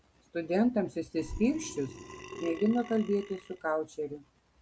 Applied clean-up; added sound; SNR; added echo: none; Burping, eructation; 13 dB; none.